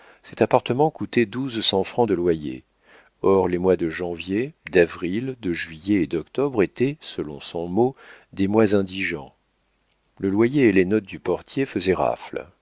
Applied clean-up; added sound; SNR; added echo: none; none; none; none.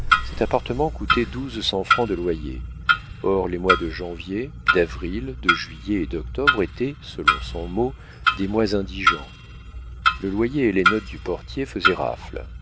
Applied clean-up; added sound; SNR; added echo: none; Clock; 0 dB; none.